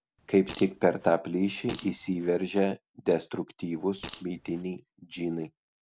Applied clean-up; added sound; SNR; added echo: none; Fart; 17 dB; none.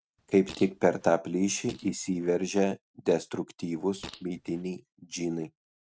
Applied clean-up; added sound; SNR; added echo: neural mask model RNNoise.